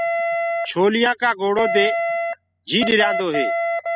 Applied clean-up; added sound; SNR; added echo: classical method spectral subtraction.